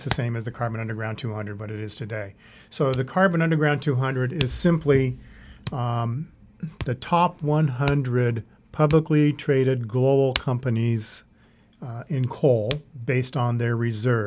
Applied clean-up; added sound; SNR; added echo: none; Hands; 17 dB; none.